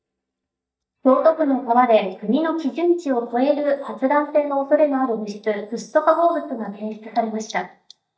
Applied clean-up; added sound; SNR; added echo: neural mask model DeepFilterNet 3.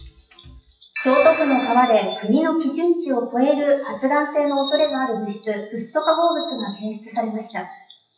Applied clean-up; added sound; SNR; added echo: classical method WPE with log-MMSE.